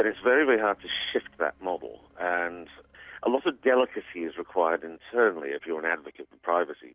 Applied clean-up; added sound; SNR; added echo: none; none; none; none.